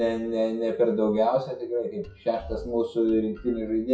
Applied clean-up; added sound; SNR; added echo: classical method WPE with log-MMSE.